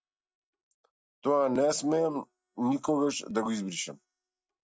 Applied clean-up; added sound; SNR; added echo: neural mask model DeepFilterNet 3.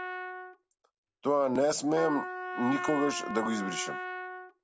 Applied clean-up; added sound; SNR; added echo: none; Trumpet; 7 dB; none.